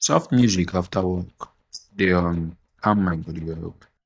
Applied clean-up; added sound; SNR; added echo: neural mask model DeepFilterNet 3.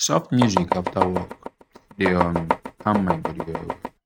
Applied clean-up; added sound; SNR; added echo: neural mask model RNNoise.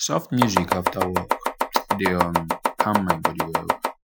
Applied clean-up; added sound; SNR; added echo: classical method Wiener filter.